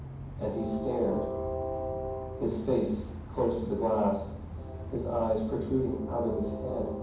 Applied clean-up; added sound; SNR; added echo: none; Train; 6 dB; reverberation time 1.2 s.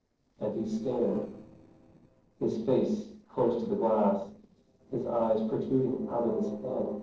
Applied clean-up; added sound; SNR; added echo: neural separator model SepFormer DNS4.